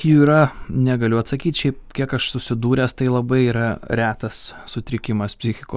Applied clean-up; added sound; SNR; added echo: none; none; none; none.